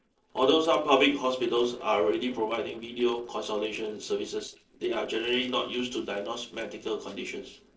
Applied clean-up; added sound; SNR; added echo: neural separator model SepFormer DNS4.